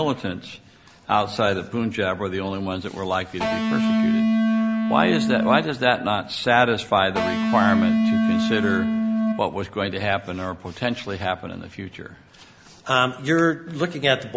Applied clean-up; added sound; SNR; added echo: none; Electric guitar; -4 dB; none.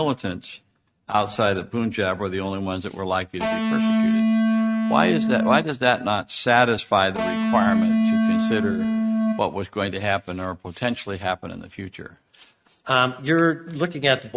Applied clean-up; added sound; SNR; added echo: neural mask model RNNoise.